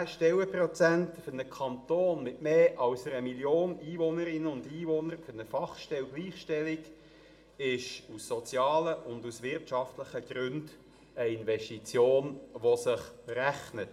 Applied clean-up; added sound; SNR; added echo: none; none; none; reverberation time 0.5 s.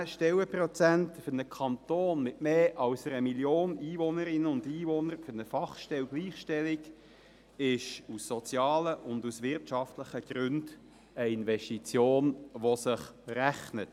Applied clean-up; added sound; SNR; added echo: none; none; none; none.